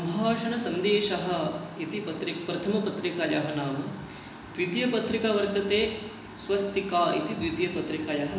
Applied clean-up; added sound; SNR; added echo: none; none; none; reverberation time 1.0 s.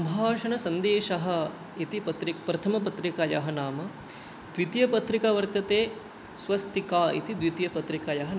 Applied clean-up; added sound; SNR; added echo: none; none; none; none.